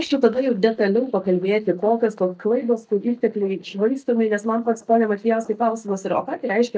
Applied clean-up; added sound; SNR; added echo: neural mask model DeepFilterNet 3.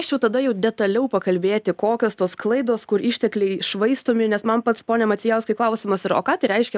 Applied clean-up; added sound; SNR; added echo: none; none; none; none.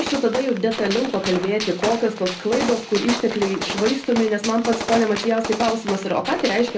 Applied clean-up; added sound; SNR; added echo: none; Gunshot, gunfire; 8 dB; reverberation time 0.3 s.